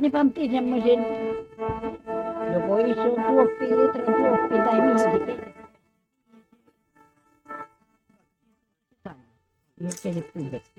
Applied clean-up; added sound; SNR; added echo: neural mask model RNNoise.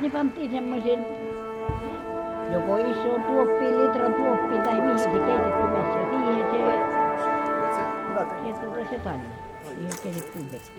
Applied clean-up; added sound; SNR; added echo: none; Musical instrument; -3 dB; none.